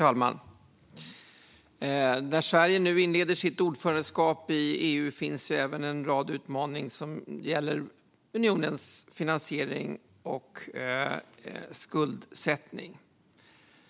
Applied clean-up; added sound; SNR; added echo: none; none; none; none.